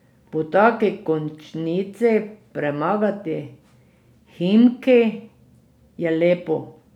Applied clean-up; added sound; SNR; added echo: none; none; none; none.